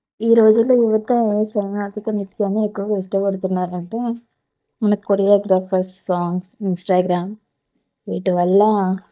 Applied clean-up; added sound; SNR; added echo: neural mask model DeepFilterNet 3.